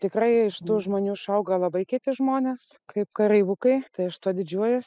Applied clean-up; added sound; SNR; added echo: classical method spectral subtraction.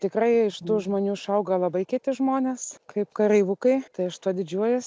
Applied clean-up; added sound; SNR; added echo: none; Brass instrument; 15 dB; none.